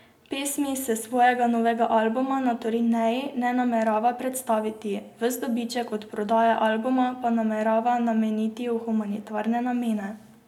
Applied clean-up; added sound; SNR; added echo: none; none; none; reverberation time 1.6 s.